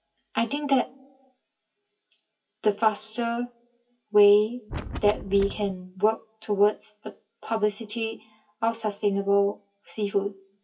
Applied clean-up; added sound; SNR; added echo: classical method WPE with log-MMSE.